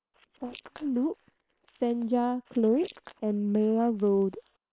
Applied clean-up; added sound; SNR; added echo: neural separator model SepFormer WHAM!.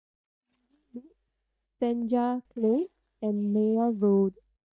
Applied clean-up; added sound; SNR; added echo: neural mask model DeepFilterNet 3.